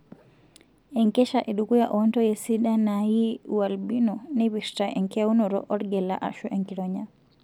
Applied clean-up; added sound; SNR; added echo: none; none; none; none.